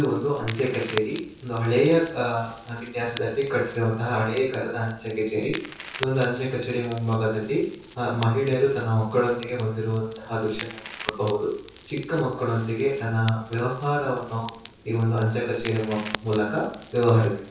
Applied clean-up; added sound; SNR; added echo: none; Crackle; 15 dB; reverberation time 0.6 s.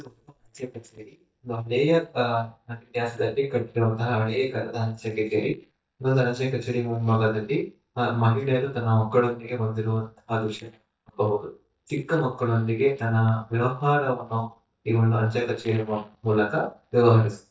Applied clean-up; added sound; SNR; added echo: neural mask model DeepFilterNet 3.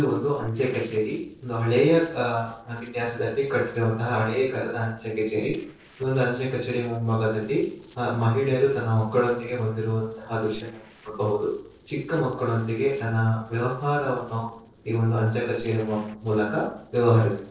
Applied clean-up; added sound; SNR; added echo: neural separator model SepFormer DNS4.